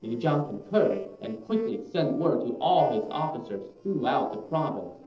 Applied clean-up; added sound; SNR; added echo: neural separator model SepFormer DNS4.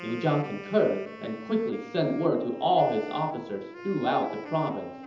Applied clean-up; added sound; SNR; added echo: none; Wind instrument, woodwind instrument; 14 dB; reverberation time 1.2 s.